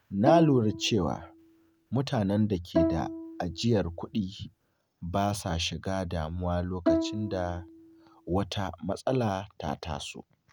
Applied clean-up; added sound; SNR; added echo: none; Bowed string instrument; 3 dB; none.